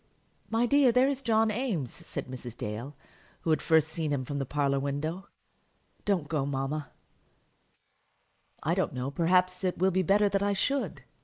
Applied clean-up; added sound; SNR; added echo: neural mask model Resemble Enhance denoiser.